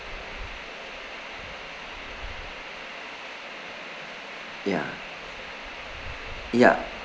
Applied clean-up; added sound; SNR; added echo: none; Wind; 16 dB; none.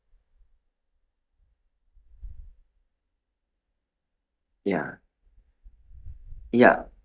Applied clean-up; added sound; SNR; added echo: neural mask model DeepFilterNet 3.